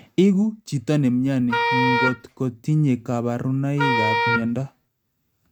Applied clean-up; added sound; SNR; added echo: neural mask model RNNoise.